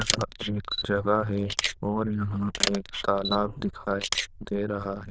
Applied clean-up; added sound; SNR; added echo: neural diffusion model UNIVERSE++.